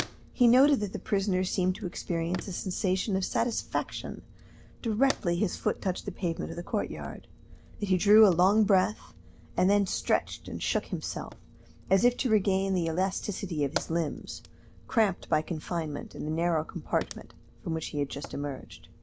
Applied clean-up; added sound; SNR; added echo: none; Fire; 19 dB; none.